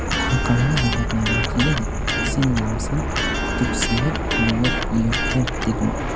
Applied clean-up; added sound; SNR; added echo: none; Fixed-wing aircraft, airplane + Electric guitar; -1 dB; none.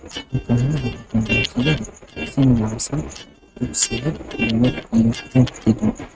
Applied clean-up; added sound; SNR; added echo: neural mask model RNNoise.